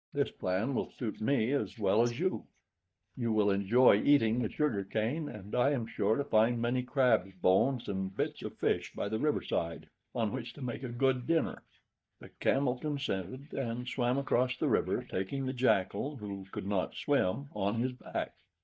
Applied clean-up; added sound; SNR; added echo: neural mask model DeepFilterNet 3.